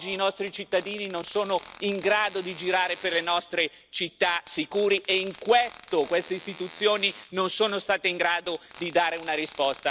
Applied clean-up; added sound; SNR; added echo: none; Fart; 19 dB; none.